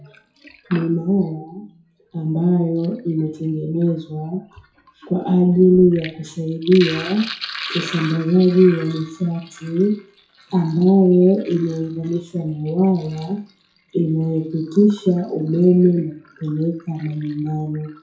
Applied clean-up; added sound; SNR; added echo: classical method WPE with log-MMSE.